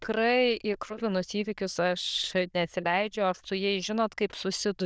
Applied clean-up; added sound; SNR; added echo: neural diffusion model UNIVERSE++.